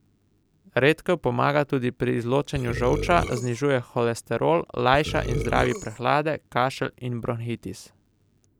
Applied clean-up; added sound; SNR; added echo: none; Burping, eructation; 6 dB; none.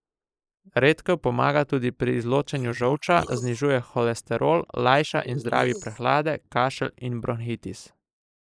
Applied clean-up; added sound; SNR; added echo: neural mask model Resemble Enhance denoiser.